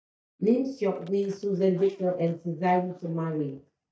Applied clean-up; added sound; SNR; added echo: neural mask model DeepFilterNet 3.